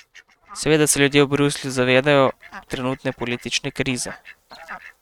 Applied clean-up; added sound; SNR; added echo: neural mask model RNNoise.